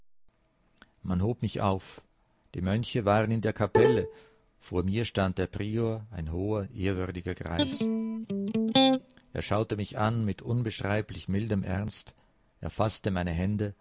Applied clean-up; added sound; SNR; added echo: none; Electric guitar + Bowed string instrument; -3 dB; none.